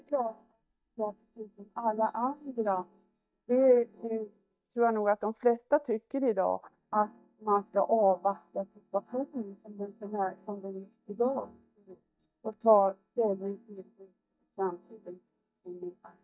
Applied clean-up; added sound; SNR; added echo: neural mask model DeepFilterNet 3.